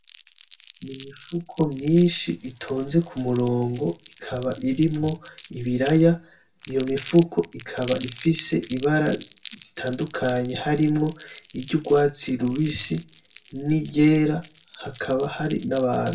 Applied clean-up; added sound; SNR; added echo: none; Crumpling, crinkling; 15 dB; reverberation time 0.2 s.